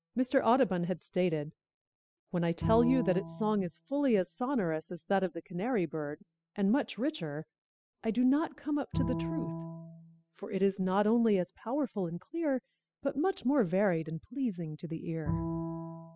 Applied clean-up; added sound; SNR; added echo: classical method spectral subtraction.